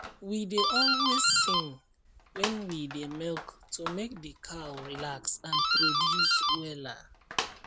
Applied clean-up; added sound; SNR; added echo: none; Doorbell; -5 dB; none.